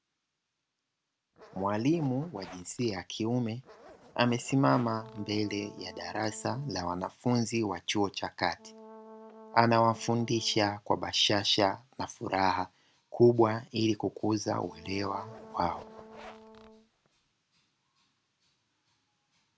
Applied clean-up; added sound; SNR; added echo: none; Brass instrument + Zipper (clothing); 20 dB; none.